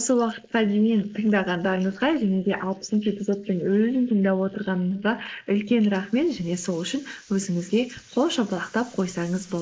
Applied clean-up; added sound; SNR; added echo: neural mask model Resemble Enhance denoiser.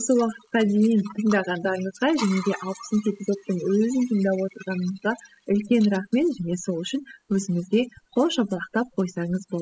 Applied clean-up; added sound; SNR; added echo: classical method spectral subtraction.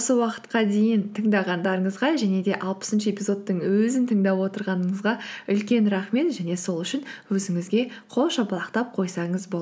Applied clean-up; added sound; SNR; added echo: none; none; none; none.